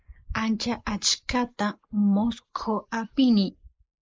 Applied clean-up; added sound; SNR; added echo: neural mask model Resemble Enhance denoiser.